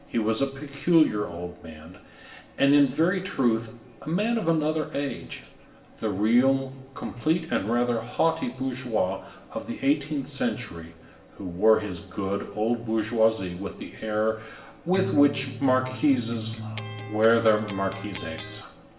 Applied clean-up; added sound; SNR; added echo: none; Electric guitar; 9 dB; reverberation time 0.7 s.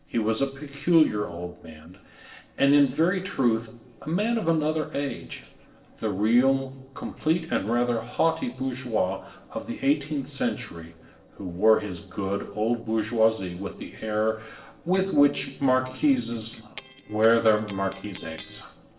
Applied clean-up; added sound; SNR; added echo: neural separator model SepFormer DNS4.